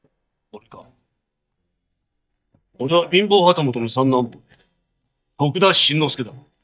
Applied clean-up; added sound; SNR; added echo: neural mask model DeepFilterNet 3.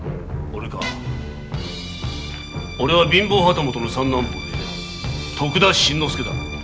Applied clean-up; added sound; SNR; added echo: none; none; none; none.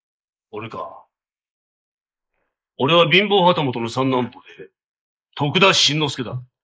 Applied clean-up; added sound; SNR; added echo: neural mask model Resemble Enhance denoiser.